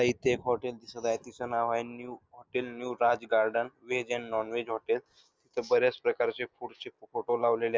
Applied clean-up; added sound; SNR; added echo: none; none; none; none.